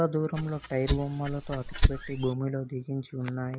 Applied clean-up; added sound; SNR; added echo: none; Rattle (instrument); -3 dB; none.